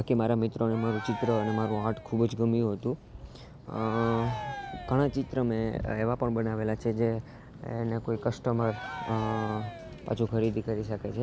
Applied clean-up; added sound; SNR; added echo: none; Cheering; 11 dB; none.